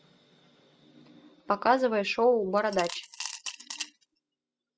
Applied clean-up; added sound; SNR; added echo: classical method spectral subtraction.